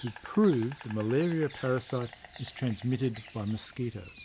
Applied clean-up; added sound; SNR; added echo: none; Insect; 19 dB; none.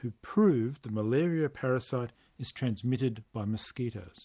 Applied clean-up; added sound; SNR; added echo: none; none; none; none.